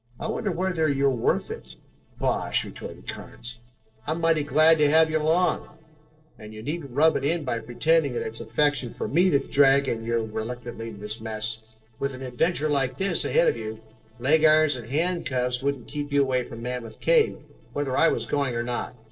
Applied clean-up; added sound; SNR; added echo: neural separator model SepFormer DNS4.